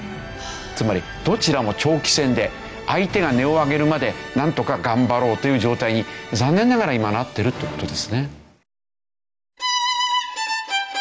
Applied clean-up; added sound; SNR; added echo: none; none; none; none.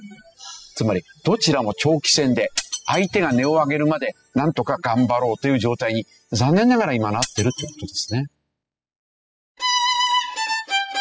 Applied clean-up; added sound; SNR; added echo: classical method spectral subtraction.